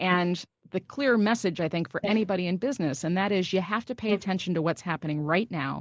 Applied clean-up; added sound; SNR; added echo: neural mask model Resemble Enhance denoiser.